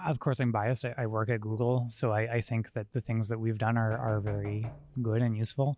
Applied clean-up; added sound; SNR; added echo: none; Knock; 17 dB; none.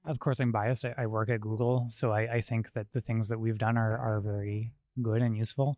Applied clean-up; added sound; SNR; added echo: neural mask model DeepFilterNet 3.